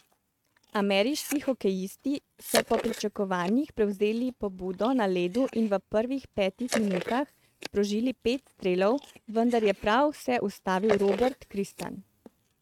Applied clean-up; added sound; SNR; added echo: neural mask model RNNoise.